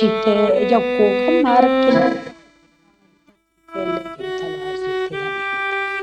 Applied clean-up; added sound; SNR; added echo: neural mask model RNNoise.